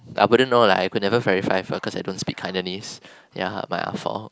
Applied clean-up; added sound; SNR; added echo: none; none; none; none.